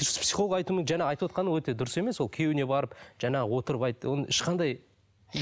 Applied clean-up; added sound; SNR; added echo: none; none; none; none.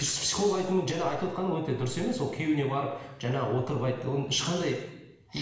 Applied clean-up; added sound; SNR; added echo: none; none; none; reverberation time 1.0 s.